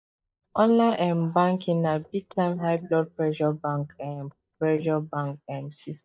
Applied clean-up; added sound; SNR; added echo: neural mask model DeepFilterNet 3.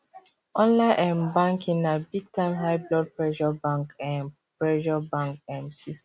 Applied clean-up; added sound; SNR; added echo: none; none; none; none.